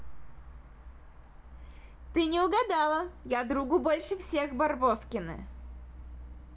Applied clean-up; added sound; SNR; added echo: none; none; none; none.